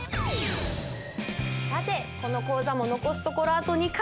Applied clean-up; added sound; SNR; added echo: none; none; none; none.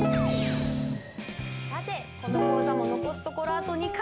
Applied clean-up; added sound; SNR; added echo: none; Guitar; -3 dB; none.